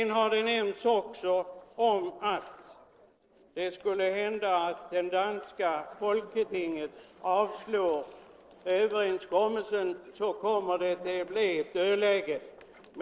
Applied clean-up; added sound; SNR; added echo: neural separator model SepFormer DNS4.